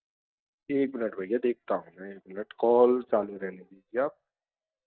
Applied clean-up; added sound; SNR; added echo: neural mask model DeepFilterNet 3.